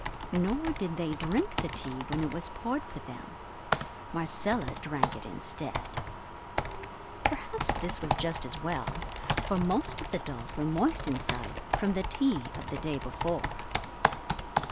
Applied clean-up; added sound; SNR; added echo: none; Computer keyboard; 1 dB; none.